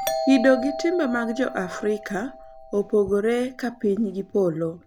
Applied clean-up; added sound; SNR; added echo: none; Doorbell; 10 dB; none.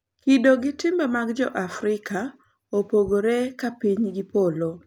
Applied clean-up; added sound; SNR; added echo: none; none; none; none.